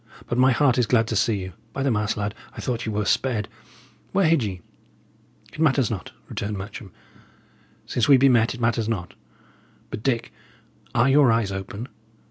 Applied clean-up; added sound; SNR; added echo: none; none; none; none.